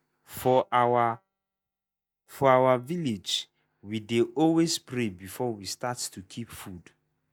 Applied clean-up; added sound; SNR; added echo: neural mask model DeepFilterNet 3.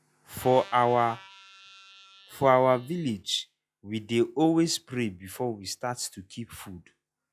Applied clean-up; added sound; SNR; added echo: classical method log-MMSE.